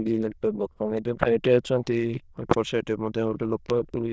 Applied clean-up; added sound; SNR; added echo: neural diffusion model UNIVERSE++.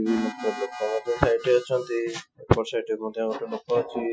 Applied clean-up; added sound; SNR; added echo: classical method Wiener filter.